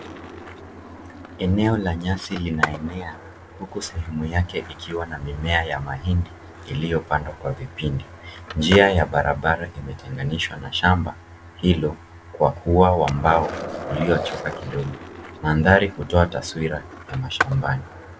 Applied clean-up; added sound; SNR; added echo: none; Skateboard; 12 dB; none.